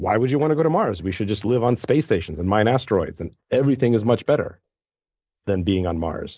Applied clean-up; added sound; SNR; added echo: neural mask model Resemble Enhance denoiser.